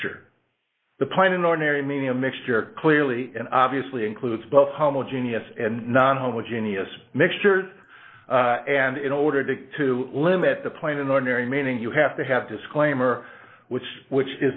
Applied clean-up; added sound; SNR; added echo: neural mask model Resemble Enhance denoiser.